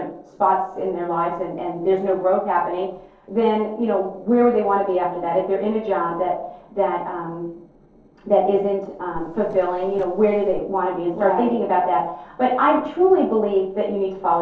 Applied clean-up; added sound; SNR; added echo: neural separator model SepFormer DNS4.